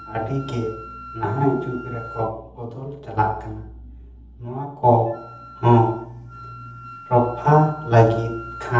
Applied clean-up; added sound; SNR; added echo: none; Wind instrument, woodwind instrument; 18 dB; reverberation time 0.8 s.